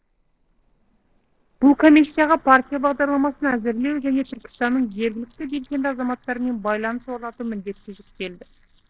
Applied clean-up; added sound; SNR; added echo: neural separator model SepFormer DNS4.